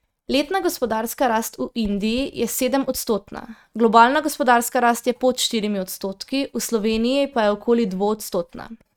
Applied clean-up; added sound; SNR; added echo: neural mask model RNNoise.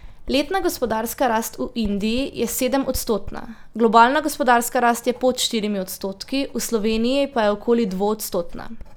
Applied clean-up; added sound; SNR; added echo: none; Writing; 14 dB; none.